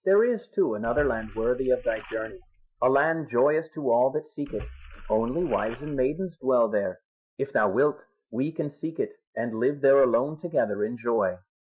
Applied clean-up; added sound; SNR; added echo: classical method Wiener filter.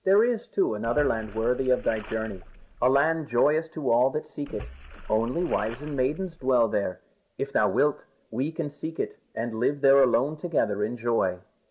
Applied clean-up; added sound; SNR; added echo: none; Splash, splatter; 16 dB; none.